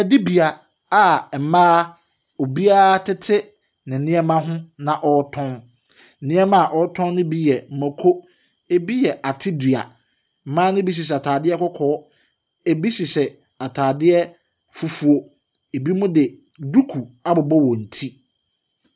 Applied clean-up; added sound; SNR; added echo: none; none; none; none.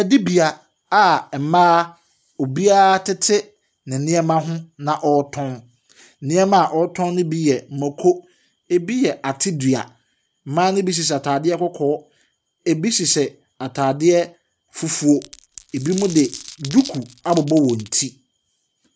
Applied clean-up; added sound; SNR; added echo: none; Glass; 17 dB; none.